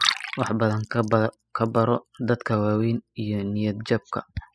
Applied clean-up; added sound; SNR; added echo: classical method spectral subtraction.